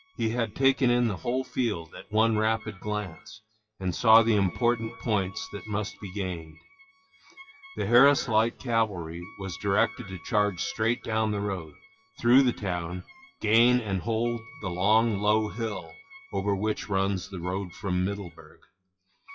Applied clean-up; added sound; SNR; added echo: classical method WPE with log-MMSE.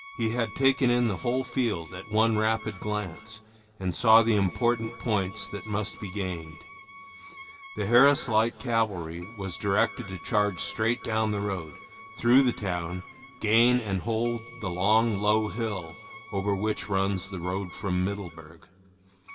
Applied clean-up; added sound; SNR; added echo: none; Wind instrument, woodwind instrument; 18 dB; reverberation time 2.7 s.